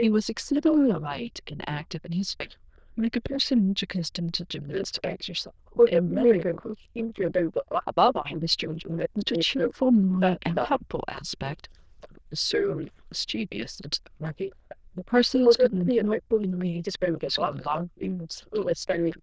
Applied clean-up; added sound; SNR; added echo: neural diffusion model UNIVERSE++.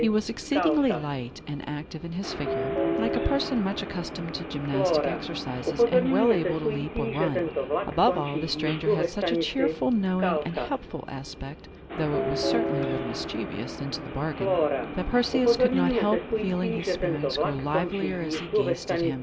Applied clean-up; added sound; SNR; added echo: none; Subway, metro, underground; -1 dB; none.